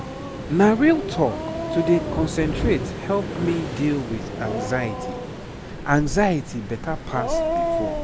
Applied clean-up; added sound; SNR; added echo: none; Waves, surf + Dog; 4 dB; none.